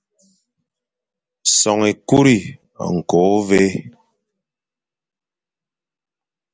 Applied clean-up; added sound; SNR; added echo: none; none; none; none.